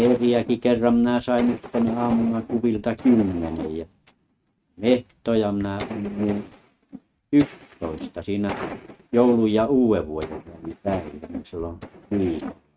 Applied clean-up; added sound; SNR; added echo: neural mask model RNNoise.